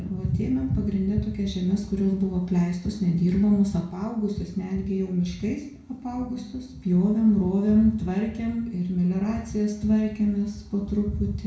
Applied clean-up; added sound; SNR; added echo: none; none; none; reverberation time 0.6 s.